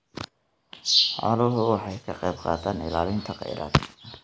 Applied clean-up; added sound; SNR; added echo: none; none; none; none.